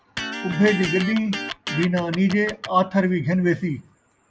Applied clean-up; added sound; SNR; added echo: none; Electric guitar; 9 dB; none.